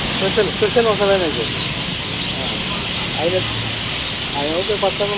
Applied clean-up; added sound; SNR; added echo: none; Traffic noise, roadway noise; 0 dB; none.